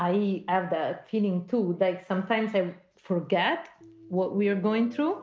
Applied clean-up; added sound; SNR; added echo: none; none; none; none.